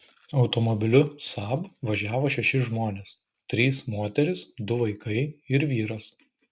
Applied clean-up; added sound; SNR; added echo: none; none; none; none.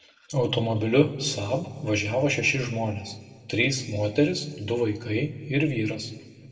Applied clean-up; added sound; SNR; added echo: none; none; none; reverberation time 1.3 s.